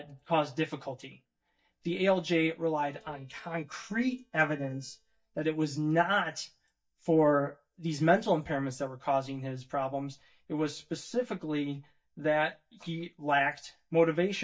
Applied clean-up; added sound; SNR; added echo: neural mask model DeepFilterNet 3.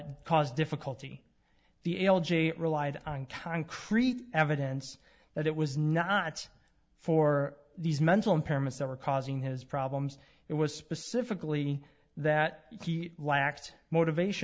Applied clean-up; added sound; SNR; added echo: none; none; none; none.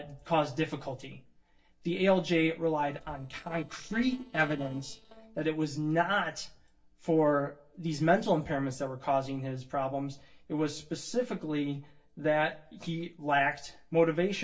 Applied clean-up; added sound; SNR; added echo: neural separator model SepFormer DNS4.